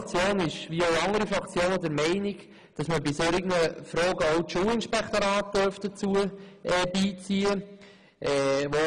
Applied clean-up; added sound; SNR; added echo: none; none; none; none.